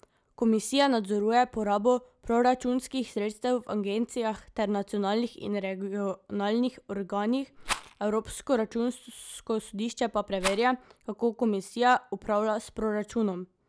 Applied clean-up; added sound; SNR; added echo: none; Rattle; 9 dB; none.